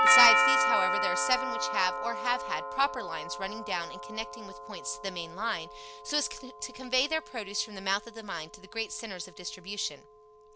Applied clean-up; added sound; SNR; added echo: none; Doorbell; -1 dB; none.